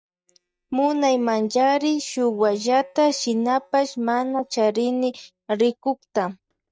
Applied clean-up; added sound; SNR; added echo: neural mask model DeepFilterNet 3.